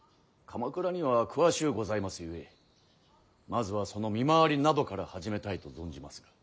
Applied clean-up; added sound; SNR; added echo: none; none; none; none.